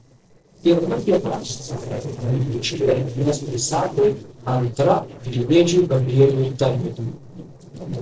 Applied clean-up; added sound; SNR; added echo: neural separator model SepFormer DNS4.